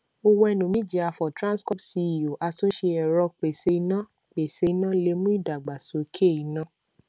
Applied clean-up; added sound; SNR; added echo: none; none; none; none.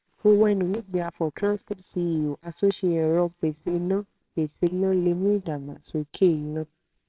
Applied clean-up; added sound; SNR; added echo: neural separator model SepFormer WHAMR!.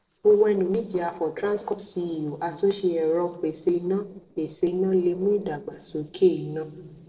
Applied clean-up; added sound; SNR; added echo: neural separator model SepFormer DNS4.